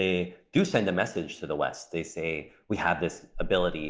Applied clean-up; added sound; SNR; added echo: none; none; none; none.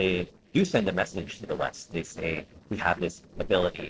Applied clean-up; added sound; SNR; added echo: neural separator model SepFormer DNS4.